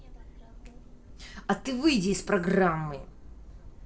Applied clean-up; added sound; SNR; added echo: none; Accelerating, revving, vroom; 17 dB; reverberation time 0.8 s.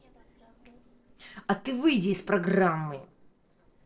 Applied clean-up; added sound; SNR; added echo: neural separator model SepFormer DNS4.